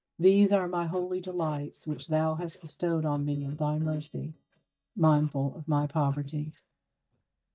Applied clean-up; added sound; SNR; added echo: neural mask model DeepFilterNet 3.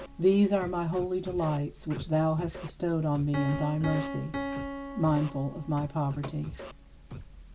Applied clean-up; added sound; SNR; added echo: none; Scratching (performance technique) + Piano; 10 dB; none.